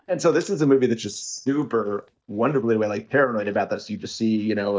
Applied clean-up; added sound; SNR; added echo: neural mask model DeepFilterNet 3.